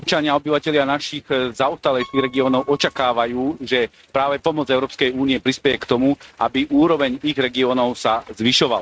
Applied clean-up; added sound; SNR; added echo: neural mask model RNNoise.